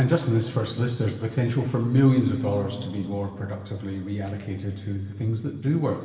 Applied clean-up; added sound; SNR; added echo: none; none; none; reverberation time 2.4 s.